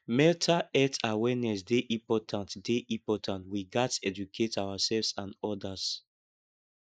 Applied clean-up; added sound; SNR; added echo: neural mask model Resemble Enhance denoiser.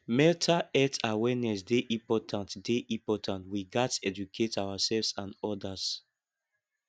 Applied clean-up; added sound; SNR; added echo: none; none; none; none.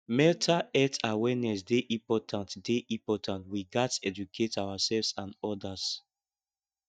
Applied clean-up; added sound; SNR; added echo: neural mask model DeepFilterNet 3.